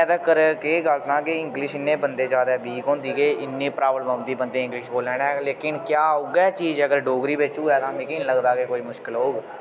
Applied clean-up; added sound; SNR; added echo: none; none; none; none.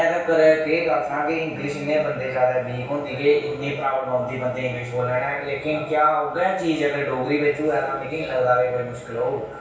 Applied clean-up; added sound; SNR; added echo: none; none; none; reverberation time 0.6 s.